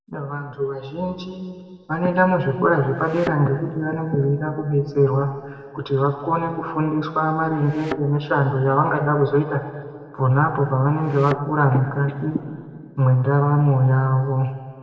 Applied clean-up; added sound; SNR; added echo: none; Thump, thud; 13 dB; reverberation time 2.0 s.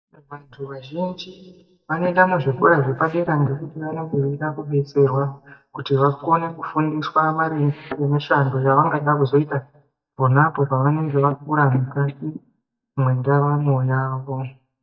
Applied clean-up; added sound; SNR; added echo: neural mask model DeepFilterNet 3.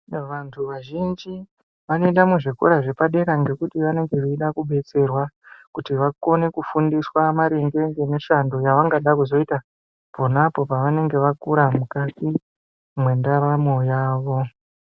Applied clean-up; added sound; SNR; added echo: none; none; none; none.